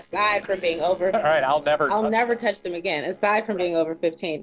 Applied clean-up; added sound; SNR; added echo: neural separator model SepFormer DNS4.